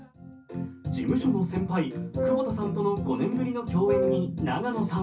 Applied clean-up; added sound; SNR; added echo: none; Wind instrument, woodwind instrument; 2 dB; reverberation time 0.3 s.